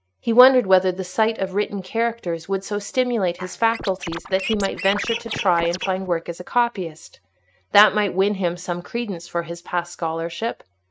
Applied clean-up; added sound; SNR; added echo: neural mask model RNNoise.